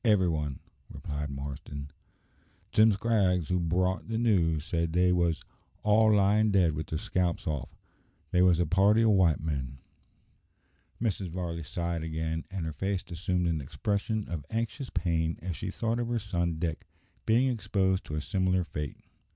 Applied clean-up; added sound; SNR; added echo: none; none; none; none.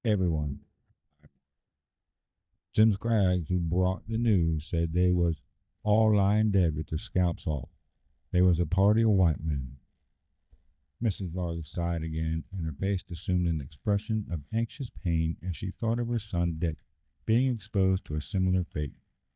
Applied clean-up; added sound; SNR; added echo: neural mask model DeepFilterNet 3.